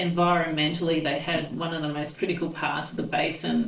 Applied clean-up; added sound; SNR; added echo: neural separator model SepFormer DNS4.